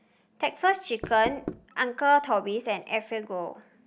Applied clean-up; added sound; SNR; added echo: none; Knock; 9 dB; none.